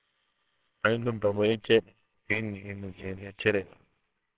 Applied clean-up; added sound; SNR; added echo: neural separator model SepFormer WHAMR!.